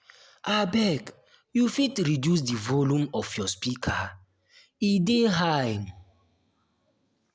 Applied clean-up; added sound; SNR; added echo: none; none; none; none.